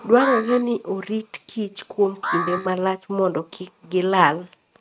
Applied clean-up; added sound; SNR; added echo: neural mask model RNNoise.